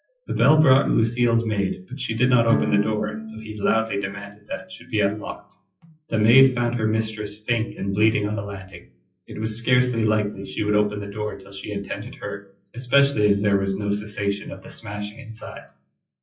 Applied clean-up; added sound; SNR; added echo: classical method WPE with log-MMSE.